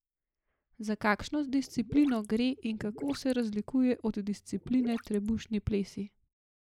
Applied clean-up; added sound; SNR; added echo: neural mask model Resemble Enhance denoiser.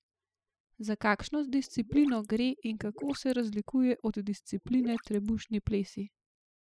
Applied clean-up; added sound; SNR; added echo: classical method spectral subtraction.